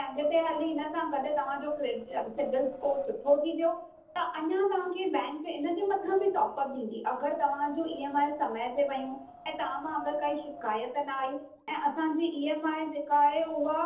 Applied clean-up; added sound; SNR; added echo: neural separator model SepFormer DNS4.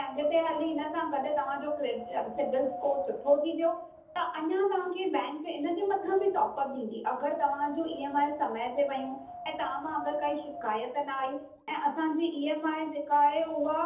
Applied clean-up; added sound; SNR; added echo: none; Wind; 16 dB; reverberation time 0.7 s.